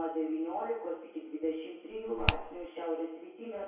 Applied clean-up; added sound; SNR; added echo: none; Finger snapping; -4 dB; reverberation time 0.6 s.